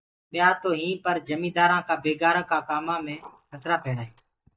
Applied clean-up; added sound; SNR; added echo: neural mask model DeepFilterNet 3.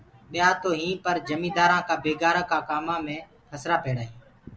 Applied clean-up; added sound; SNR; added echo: none; none; none; none.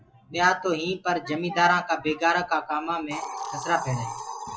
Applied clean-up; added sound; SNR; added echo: classical method log-MMSE.